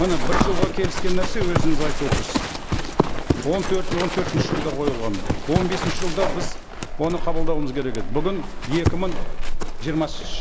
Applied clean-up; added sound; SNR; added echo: none; Livestock, farm animals, working animals; -5 dB; none.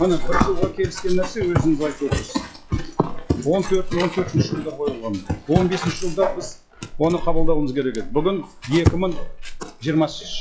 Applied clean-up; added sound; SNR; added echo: classical method log-MMSE.